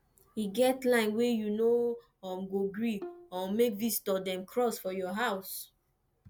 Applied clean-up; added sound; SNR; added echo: none; Bowed string instrument; 19 dB; none.